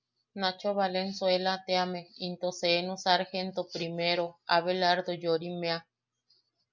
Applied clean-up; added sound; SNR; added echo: none; none; none; none.